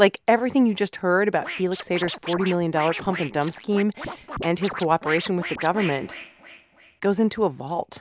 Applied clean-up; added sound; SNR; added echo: none; Scratching (performance technique); 13 dB; none.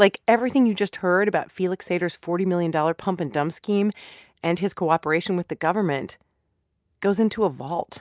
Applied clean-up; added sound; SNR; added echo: none; none; none; none.